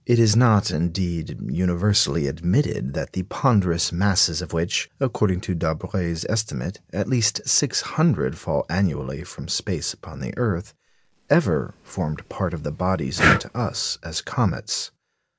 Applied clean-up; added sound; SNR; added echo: none; Breathing; 4 dB; none.